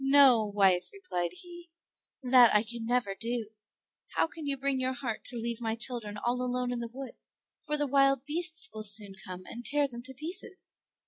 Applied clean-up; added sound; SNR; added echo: none; none; none; none.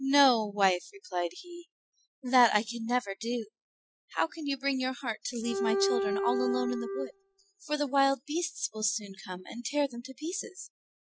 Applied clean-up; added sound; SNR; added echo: classical method spectral subtraction.